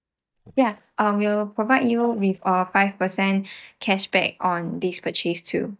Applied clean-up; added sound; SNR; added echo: neural mask model DeepFilterNet 3.